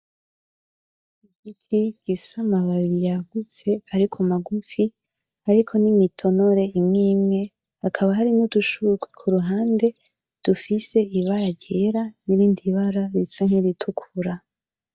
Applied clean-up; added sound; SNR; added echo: neural mask model DeepFilterNet 3.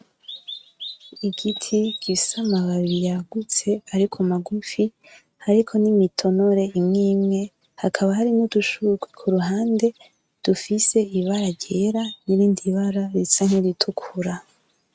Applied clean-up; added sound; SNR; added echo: neural mask model RNNoise.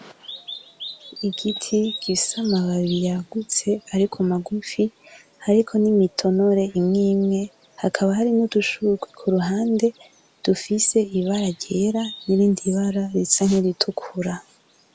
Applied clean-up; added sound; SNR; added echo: none; Bird vocalization, bird call, bird song; 20 dB; none.